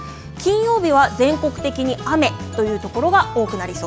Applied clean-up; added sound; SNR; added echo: none; none; none; none.